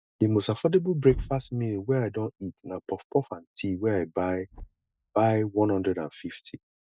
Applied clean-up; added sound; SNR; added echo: neural mask model DeepFilterNet 3.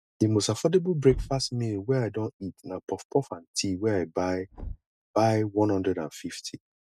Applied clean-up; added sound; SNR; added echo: neural mask model RNNoise.